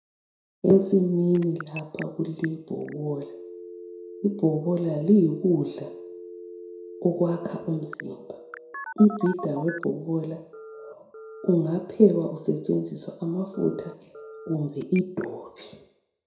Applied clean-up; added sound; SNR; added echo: none; Telephone; 16 dB; reverberation time 0.6 s.